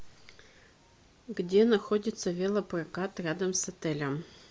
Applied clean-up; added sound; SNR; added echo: none; none; none; none.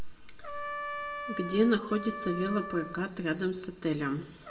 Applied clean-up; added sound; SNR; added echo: none; Trumpet; 10 dB; reverberation time 0.8 s.